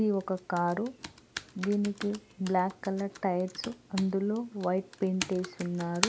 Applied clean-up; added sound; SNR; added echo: none; Computer keyboard; 11 dB; none.